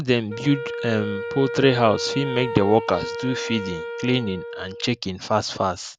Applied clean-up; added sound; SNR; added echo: none; Wind instrument, woodwind instrument; 8 dB; none.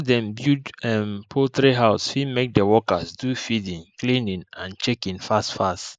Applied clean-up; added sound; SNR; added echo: neural mask model Resemble Enhance denoiser.